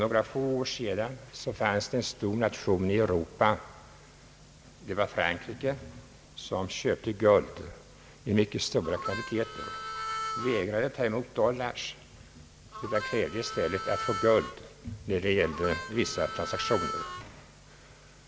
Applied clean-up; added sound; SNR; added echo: none; Harmonica; 7 dB; none.